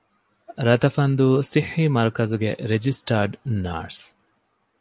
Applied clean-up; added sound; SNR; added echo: none; none; none; none.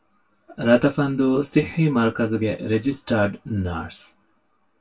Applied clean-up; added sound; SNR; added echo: none; none; none; reverberation time 0.1 s.